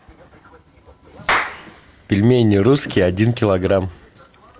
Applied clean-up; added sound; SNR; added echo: none; Clapping; 9 dB; none.